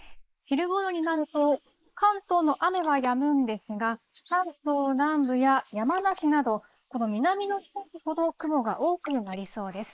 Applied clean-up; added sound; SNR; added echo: neural mask model Resemble Enhance denoiser.